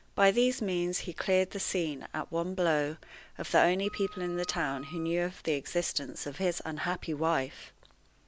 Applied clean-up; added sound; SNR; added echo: none; Wind instrument, woodwind instrument; 18 dB; none.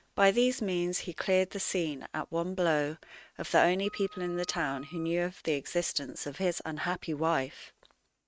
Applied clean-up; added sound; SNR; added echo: neural mask model RNNoise.